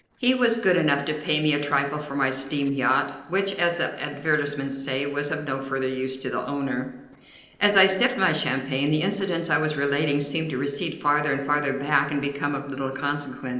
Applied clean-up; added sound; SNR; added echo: neural separator model SepFormer DNS4.